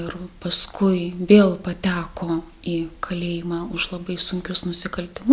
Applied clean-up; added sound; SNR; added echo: none; none; none; none.